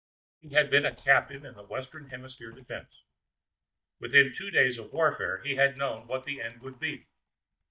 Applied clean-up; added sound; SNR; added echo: neural mask model DeepFilterNet 3.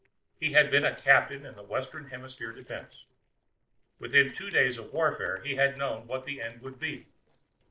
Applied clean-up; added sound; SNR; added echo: neural separator model SepFormer DNS4.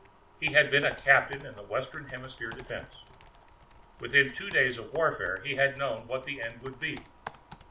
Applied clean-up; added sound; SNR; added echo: none; Computer keyboard; 19 dB; reverberation time 0.4 s.